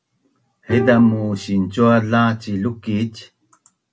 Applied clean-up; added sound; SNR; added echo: none; Bowed string instrument; 13 dB; none.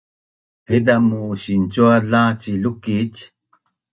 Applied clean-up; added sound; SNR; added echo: neural mask model DeepFilterNet 3.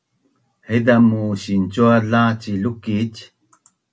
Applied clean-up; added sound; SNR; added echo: none; none; none; none.